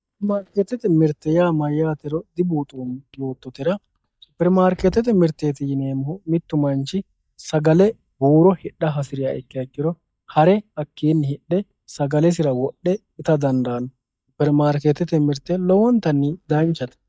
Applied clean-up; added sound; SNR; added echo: neural mask model DeepFilterNet 3.